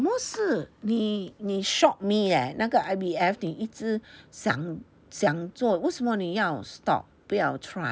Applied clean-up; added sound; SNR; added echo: none; none; none; none.